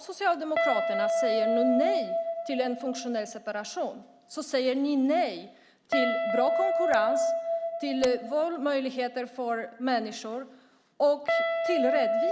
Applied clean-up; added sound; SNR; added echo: none; Guitar; 0 dB; none.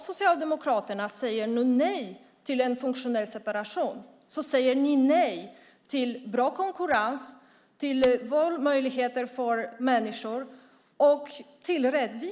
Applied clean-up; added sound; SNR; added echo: none; none; none; none.